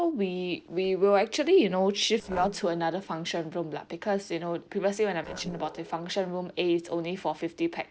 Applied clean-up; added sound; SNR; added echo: neural separator model SepFormer DNS4.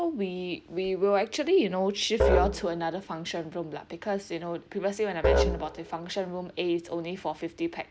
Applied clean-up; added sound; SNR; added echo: none; Musical instrument; 1 dB; none.